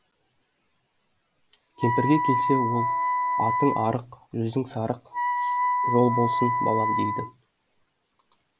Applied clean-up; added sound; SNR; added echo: none; Wind instrument, woodwind instrument; -2 dB; none.